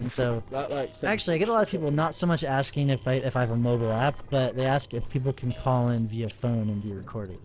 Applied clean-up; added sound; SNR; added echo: neural separator model SepFormer DNS4.